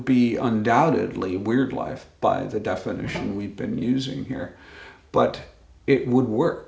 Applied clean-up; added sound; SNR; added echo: none; none; none; none.